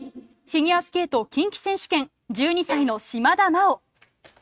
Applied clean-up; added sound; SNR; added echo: neural mask model RNNoise.